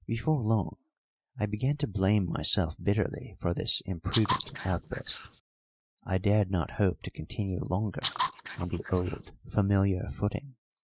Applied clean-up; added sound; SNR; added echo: neural mask model Resemble Enhance denoiser.